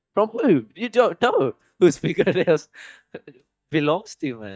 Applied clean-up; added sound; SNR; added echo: neural mask model DeepFilterNet 3.